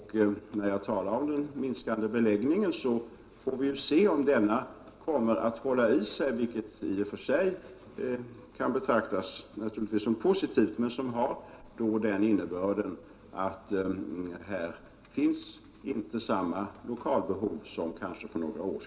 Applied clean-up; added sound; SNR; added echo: none; none; none; reverberation time 1.6 s.